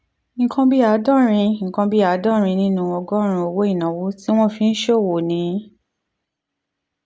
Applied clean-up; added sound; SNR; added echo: none; none; none; none.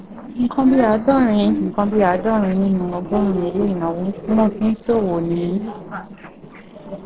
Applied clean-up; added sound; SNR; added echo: neural separator model SepFormer DNS4.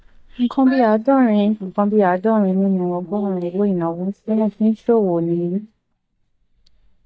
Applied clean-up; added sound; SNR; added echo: neural mask model DeepFilterNet 3.